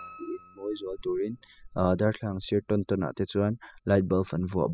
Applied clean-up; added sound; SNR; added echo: classical method spectral subtraction.